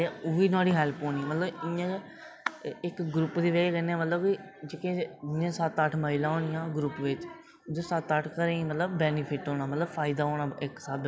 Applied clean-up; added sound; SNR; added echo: none; none; none; none.